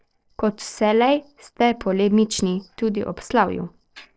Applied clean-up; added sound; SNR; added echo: neural separator model SepFormer DNS4.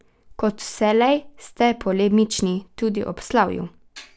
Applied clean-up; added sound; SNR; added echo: none; none; none; none.